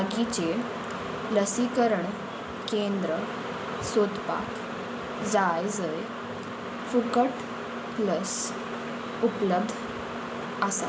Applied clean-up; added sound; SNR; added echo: none; none; none; none.